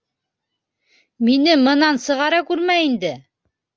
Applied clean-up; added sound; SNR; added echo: none; none; none; none.